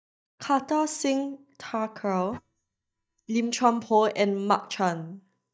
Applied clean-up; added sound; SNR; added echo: neural mask model DeepFilterNet 3.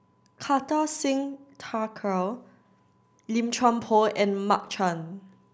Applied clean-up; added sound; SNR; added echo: none; none; none; none.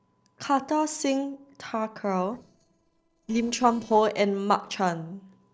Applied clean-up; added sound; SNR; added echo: neural separator model SepFormer DNS4.